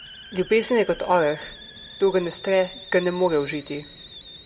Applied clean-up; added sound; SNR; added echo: none; Hiss; 17 dB; reverberation time 2.1 s.